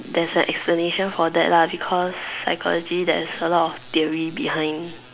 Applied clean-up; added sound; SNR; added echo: none; none; none; none.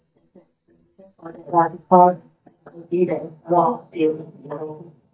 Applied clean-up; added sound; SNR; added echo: neural mask model DeepFilterNet 3.